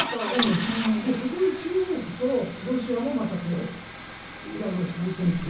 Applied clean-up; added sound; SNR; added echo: none; Idling / Engine starting / Car; 6 dB; reverberation time 0.6 s.